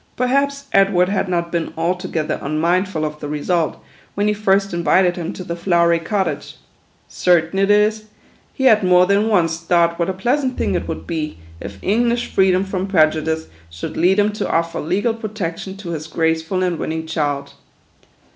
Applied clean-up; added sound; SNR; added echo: none; Bowed string instrument; 15 dB; none.